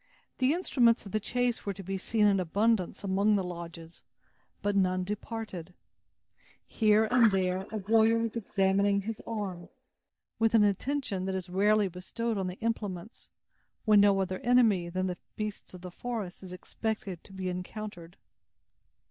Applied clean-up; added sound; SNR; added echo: neural mask model DeepFilterNet 3.